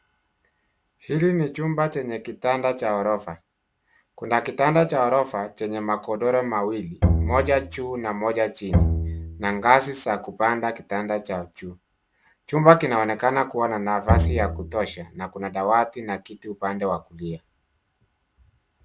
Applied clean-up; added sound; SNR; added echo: none; Bowed string instrument; 1 dB; none.